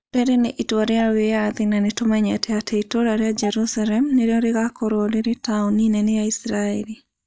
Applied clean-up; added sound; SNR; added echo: neural mask model DeepFilterNet 3.